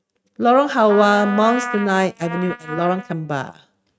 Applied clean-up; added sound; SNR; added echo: neural mask model RNNoise.